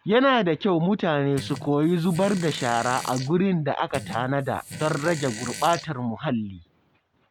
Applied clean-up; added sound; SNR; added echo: none; Fart; 14 dB; none.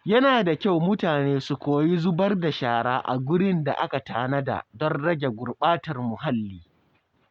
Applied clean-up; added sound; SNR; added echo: none; none; none; none.